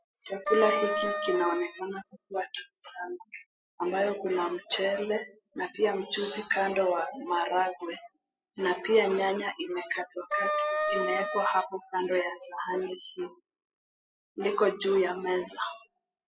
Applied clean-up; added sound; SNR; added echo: classical method spectral subtraction.